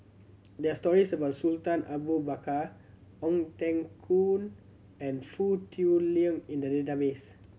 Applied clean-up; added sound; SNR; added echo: none; none; none; none.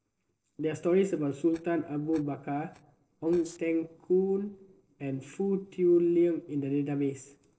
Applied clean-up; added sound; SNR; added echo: neural separator model SepFormer DNS4.